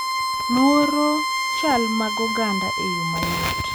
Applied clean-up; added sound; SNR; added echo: none; Bowed string instrument; 1 dB; none.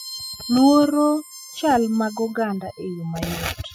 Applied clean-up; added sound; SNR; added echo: classical method spectral subtraction.